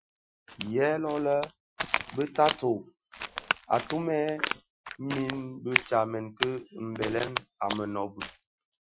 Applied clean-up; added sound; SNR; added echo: classical method Wiener filter.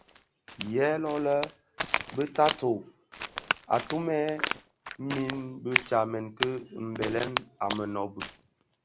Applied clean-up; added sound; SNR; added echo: none; Crack; 6 dB; none.